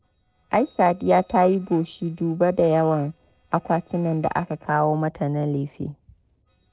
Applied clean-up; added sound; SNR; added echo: neural separator model SepFormer DNS4.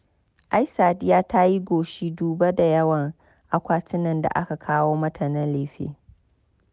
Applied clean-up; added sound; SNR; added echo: none; none; none; none.